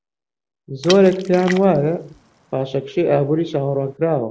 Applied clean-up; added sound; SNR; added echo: none; Water / Splash, splatter; 16 dB; none.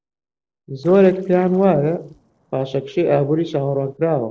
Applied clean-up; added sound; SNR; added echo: neural separator model SepFormer DNS4.